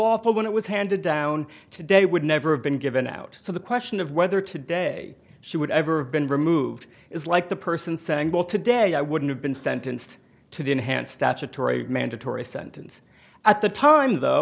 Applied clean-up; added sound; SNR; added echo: none; none; none; none.